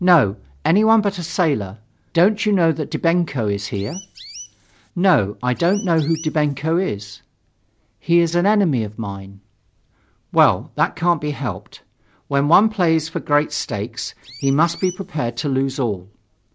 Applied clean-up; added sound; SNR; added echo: none; Chirp, tweet; 19 dB; none.